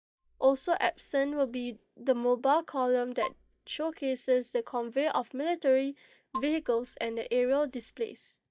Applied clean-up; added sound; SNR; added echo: neural mask model DeepFilterNet 3.